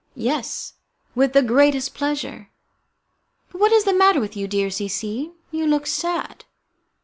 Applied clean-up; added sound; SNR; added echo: none; none; none; none.